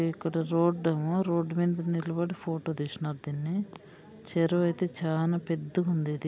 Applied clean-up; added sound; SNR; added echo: none; none; none; none.